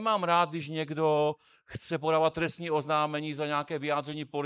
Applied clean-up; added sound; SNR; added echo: neural mask model Resemble Enhance denoiser.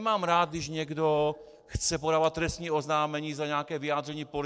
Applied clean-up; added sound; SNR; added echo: neural separator model SepFormer DNS4.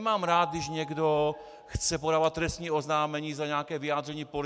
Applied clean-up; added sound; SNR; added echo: none; Piano; 16 dB; none.